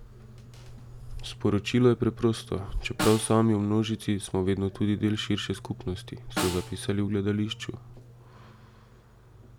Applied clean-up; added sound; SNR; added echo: none; Snare drum; 11 dB; none.